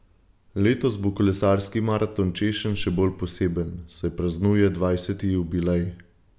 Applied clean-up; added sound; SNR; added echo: none; none; none; none.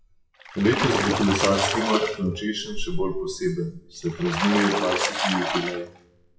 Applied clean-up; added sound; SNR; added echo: classical method WPE with log-MMSE.